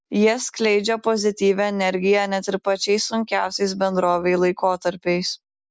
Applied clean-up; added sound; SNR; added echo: none; none; none; none.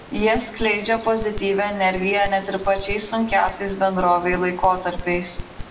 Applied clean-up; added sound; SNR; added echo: none; Crackle; 12 dB; reverberation time 0.6 s.